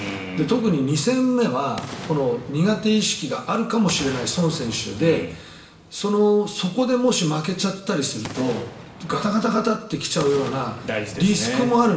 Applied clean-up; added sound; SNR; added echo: none; Boom; 18 dB; reverberation time 0.8 s.